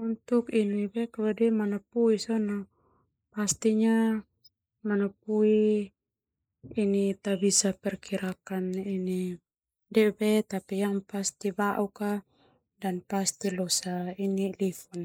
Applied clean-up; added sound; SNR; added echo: neural mask model Resemble Enhance denoiser.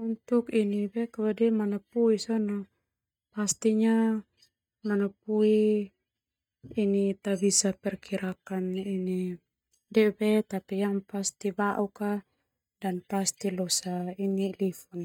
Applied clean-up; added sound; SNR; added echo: neural mask model DeepFilterNet 3.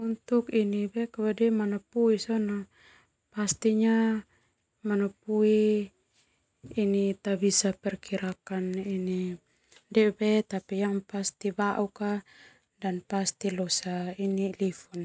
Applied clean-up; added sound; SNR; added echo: none; none; none; none.